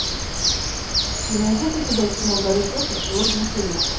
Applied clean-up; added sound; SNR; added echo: none; Bird; -1 dB; reverberation time 0.5 s.